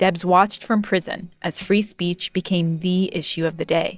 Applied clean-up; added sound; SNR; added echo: neural separator model SepFormer DNS4.